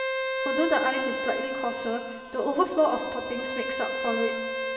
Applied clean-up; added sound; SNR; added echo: none; Bowed string instrument; 2 dB; reverberation time 1.9 s.